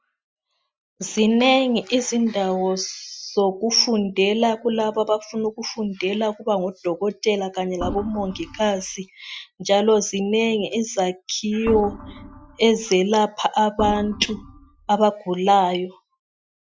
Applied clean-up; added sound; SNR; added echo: classical method Wiener filter.